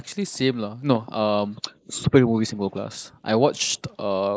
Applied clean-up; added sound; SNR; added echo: neural mask model Resemble Enhance denoiser.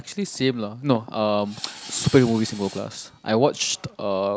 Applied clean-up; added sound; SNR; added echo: none; Tools; 17 dB; none.